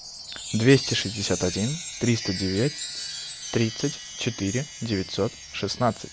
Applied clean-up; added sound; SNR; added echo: none; Chime; 9 dB; none.